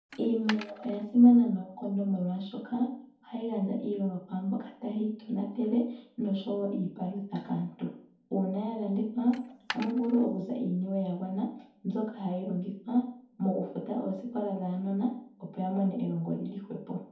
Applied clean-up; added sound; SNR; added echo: none; Coin (dropping); 13 dB; reverberation time 0.6 s.